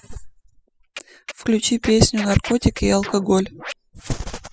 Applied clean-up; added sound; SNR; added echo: classical method spectral subtraction.